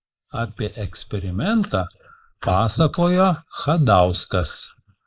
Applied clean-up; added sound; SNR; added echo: neural mask model Resemble Enhance denoiser.